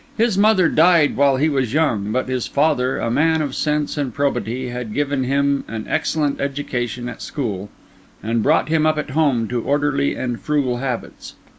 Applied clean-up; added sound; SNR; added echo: none; none; none; none.